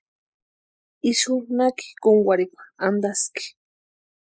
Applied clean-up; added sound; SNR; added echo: neural mask model Resemble Enhance denoiser.